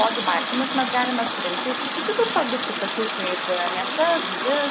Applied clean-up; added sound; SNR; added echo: none; Water tap, faucet; 2 dB; none.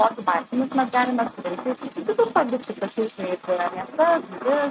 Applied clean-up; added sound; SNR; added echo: neural mask model RNNoise.